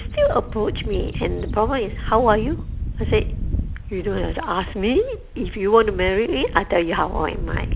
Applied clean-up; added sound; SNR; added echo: none; Wind / Bird; 5 dB; none.